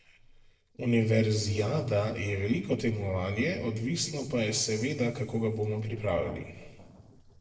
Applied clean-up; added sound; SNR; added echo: neural separator model SepFormer DNS4.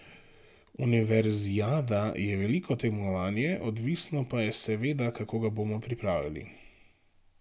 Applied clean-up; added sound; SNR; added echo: none; none; none; none.